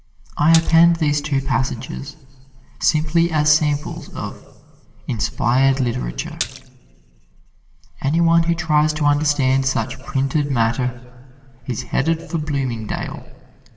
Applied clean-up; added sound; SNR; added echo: none; Splash, splatter; 12 dB; reverberation time 2.1 s.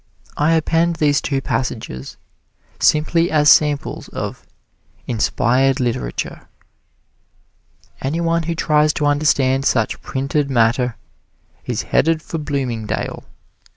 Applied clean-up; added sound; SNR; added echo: none; none; none; none.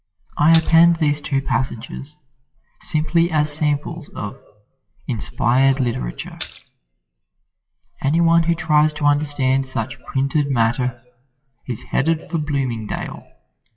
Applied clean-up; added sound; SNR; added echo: classical method WPE with log-MMSE.